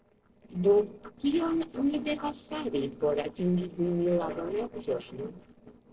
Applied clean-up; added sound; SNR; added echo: neural separator model SepFormer DNS4.